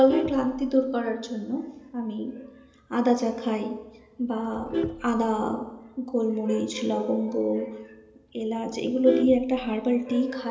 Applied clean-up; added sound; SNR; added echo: none; Vehicle horn, car horn, honking; 11 dB; reverberation time 1.4 s.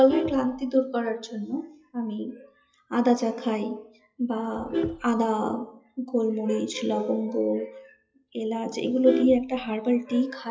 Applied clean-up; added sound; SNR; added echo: classical method WPE with log-MMSE.